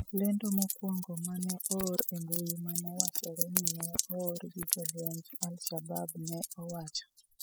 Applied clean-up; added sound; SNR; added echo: classical method spectral subtraction.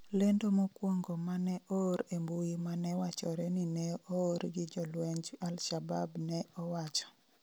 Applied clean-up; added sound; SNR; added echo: none; none; none; none.